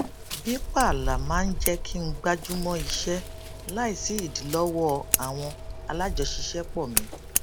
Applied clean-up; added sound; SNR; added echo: none; Scissors; 2 dB; none.